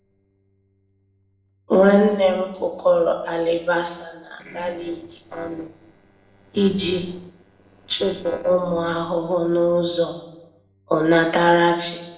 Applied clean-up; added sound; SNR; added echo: neural separator model SepFormer DNS4.